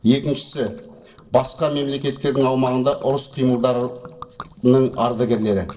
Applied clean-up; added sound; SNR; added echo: neural separator model SepFormer DNS4.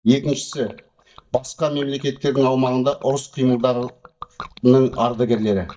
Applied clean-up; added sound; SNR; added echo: neural mask model DeepFilterNet 3.